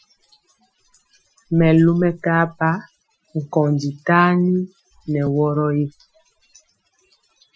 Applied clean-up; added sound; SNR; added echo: classical method Wiener filter.